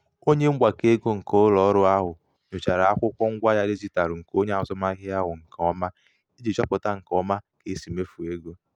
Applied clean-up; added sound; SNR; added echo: none; none; none; none.